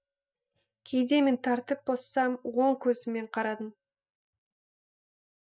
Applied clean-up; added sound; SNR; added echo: neural mask model DeepFilterNet 3.